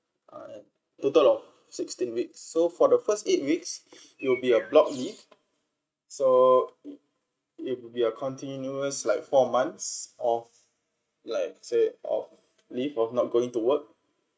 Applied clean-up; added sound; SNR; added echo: neural mask model RNNoise.